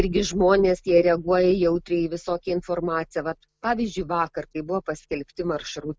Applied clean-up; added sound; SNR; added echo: none; none; none; none.